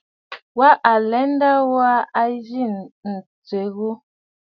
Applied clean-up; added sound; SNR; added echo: none; none; none; none.